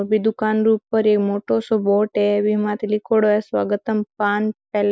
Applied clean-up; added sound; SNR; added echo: none; none; none; none.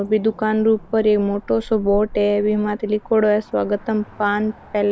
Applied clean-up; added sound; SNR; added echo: none; Cricket / Motor vehicle (road); 19 dB; none.